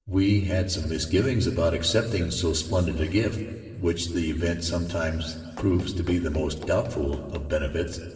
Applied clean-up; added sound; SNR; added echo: neural separator model SepFormer DNS4.